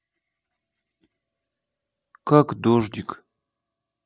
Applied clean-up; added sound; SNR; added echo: neural mask model Resemble Enhance denoiser.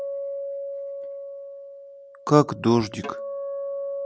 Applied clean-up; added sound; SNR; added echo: none; Acoustic guitar; 6 dB; none.